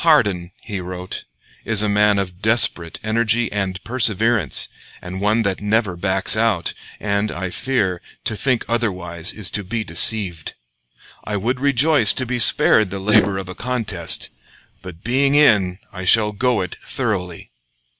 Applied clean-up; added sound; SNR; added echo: neural mask model Resemble Enhance denoiser.